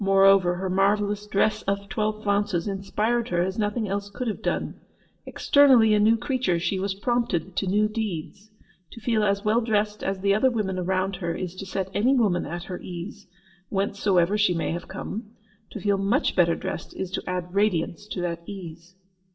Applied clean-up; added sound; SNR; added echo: none; none; none; reverberation time 0.4 s.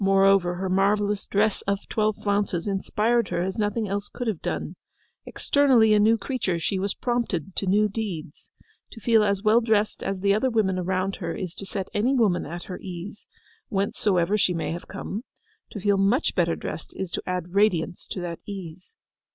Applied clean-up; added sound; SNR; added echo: none; none; none; none.